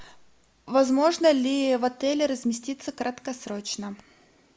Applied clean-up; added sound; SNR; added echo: none; none; none; none.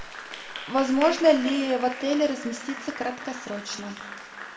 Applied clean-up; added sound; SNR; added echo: none; Applause; 12 dB; reverberation time 1.4 s.